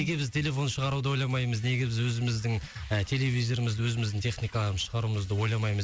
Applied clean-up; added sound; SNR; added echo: none; none; none; none.